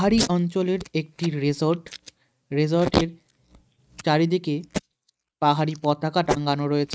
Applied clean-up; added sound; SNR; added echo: neural mask model RNNoise.